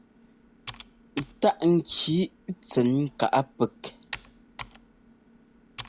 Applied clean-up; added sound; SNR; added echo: none; Computer keyboard; 17 dB; none.